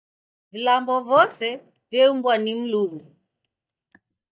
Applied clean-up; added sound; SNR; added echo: neural mask model DeepFilterNet 3.